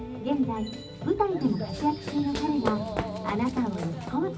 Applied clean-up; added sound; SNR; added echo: none; Run; 11 dB; reverberation time 0.4 s.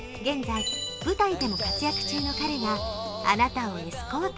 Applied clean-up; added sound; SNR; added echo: none; none; none; none.